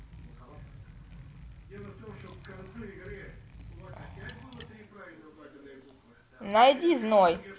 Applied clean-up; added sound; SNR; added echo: none; Liquid; 18 dB; none.